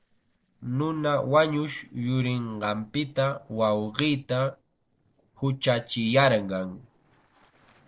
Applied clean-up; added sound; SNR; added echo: neural separator model SepFormer DNS4.